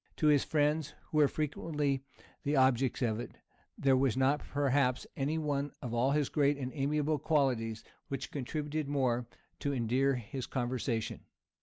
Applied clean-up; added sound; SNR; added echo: none; none; none; none.